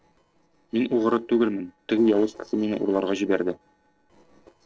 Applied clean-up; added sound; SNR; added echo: neural separator model SepFormer DNS4.